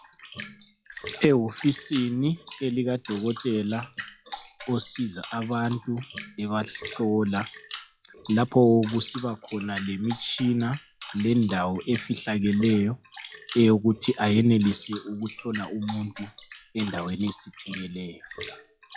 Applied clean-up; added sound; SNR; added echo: classical method log-MMSE.